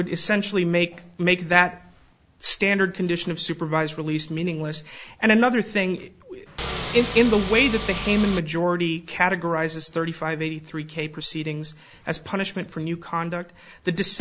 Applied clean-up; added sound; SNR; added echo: none; Engine / Car; 5 dB; none.